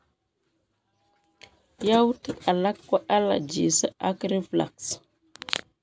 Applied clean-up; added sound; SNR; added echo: none; none; none; none.